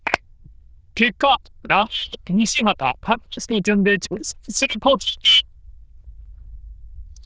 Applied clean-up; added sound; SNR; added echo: neural diffusion model UNIVERSE++.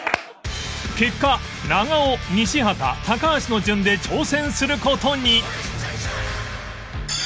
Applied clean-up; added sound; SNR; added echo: none; none; none; none.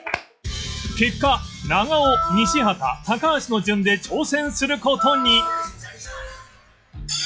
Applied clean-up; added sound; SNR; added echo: classical method log-MMSE.